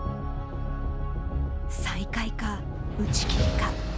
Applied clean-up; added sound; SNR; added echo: none; none; none; none.